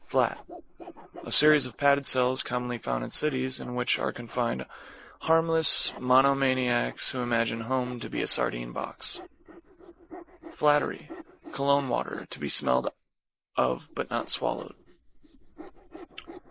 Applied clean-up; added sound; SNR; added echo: neural mask model Resemble Enhance denoiser.